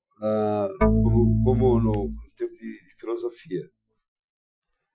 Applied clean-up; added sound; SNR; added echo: classical method Wiener filter.